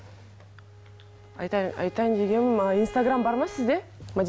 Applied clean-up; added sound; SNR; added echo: none; Bowed string instrument; 19 dB; none.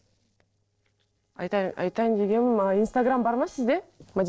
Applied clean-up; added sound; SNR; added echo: neural separator model SepFormer DNS4.